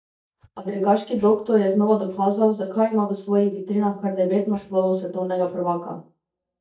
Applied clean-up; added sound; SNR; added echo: neural mask model DeepFilterNet 3.